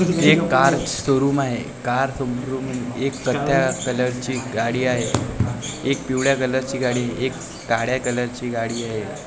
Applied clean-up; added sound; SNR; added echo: none; none; none; none.